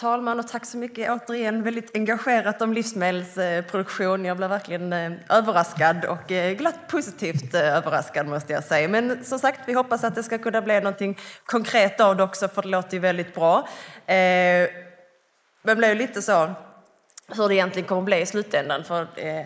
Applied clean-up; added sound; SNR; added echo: neural mask model Resemble Enhance denoiser.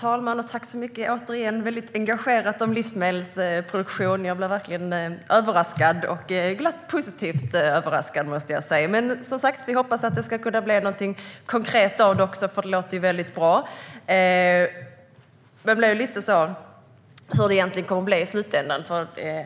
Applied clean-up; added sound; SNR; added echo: none; none; none; none.